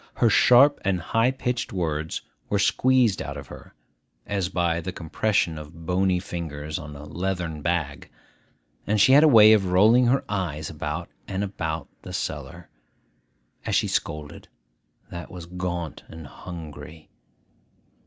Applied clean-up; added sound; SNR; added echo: none; none; none; none.